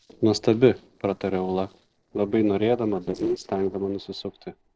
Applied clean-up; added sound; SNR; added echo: neural separator model SepFormer DNS4.